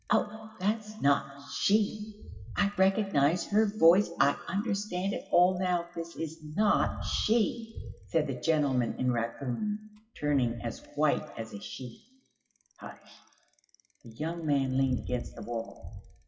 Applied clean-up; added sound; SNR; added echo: classical method WPE with log-MMSE.